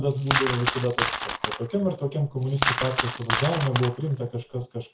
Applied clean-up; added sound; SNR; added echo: none; Coin (dropping); -1 dB; none.